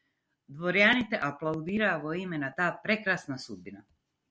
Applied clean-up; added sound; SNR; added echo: none; none; none; none.